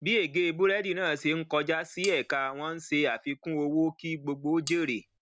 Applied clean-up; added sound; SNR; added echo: none; Cutlery, silverware; 15 dB; none.